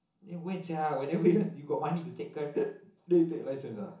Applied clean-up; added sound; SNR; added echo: none; none; none; reverberation time 0.7 s.